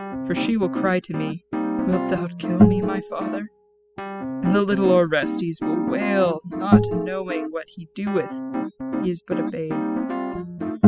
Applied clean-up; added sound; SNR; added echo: classical method spectral subtraction.